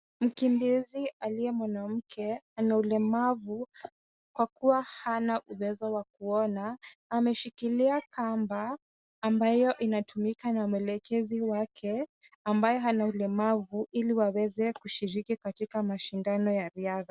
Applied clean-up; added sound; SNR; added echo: none; none; none; none.